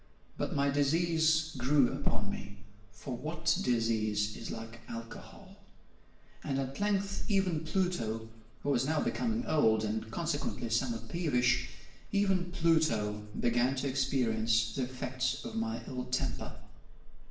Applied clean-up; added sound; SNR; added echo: none; none; none; reverberation time 0.7 s.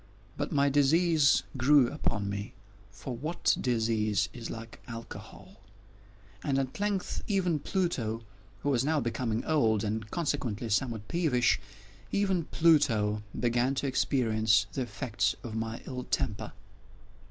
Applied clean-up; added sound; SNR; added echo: none; none; none; none.